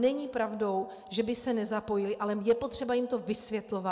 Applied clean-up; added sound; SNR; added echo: none; none; none; none.